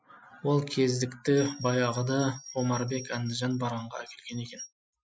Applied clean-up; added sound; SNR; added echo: classical method Wiener filter.